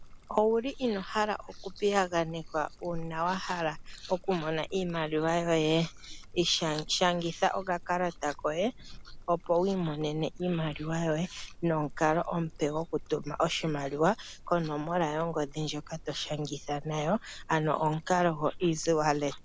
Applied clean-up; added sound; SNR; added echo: none; Trickle, dribble; 15 dB; none.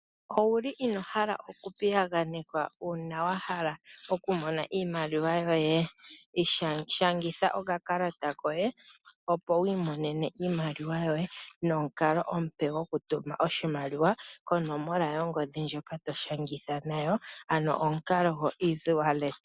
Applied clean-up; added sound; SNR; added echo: none; none; none; none.